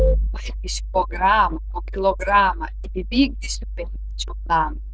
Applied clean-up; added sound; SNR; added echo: neural diffusion model UNIVERSE++.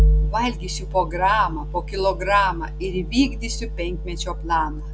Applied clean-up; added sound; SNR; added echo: none; none; none; none.